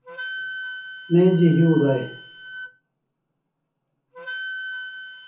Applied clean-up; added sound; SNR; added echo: none; Wind instrument, woodwind instrument; 12 dB; reverberation time 0.7 s.